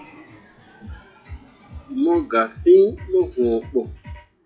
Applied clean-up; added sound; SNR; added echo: classical method log-MMSE.